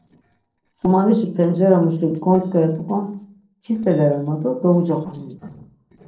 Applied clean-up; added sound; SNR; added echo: neural separator model SepFormer DNS4.